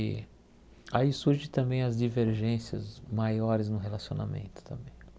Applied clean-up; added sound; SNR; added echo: none; none; none; none.